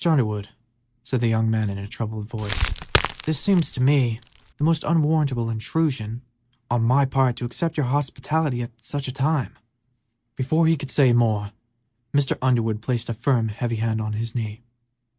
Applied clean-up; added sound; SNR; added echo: none; Crackle; 4 dB; none.